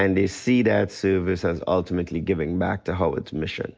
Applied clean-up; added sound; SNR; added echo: none; none; none; none.